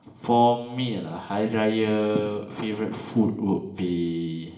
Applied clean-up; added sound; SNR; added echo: none; none; none; reverberation time 0.8 s.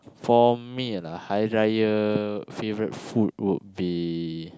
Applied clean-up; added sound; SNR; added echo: none; none; none; none.